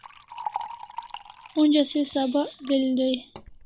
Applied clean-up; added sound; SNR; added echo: none; Liquid; 14 dB; none.